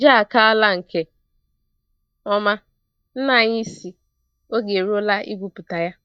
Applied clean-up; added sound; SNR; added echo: neural mask model DeepFilterNet 3.